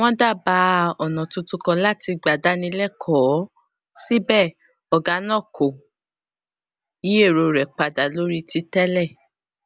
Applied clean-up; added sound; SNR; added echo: none; none; none; none.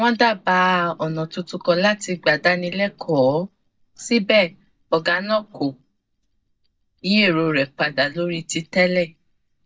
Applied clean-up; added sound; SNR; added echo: neural mask model DeepFilterNet 3.